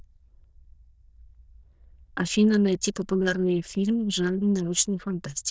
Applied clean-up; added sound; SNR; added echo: neural diffusion model UNIVERSE++.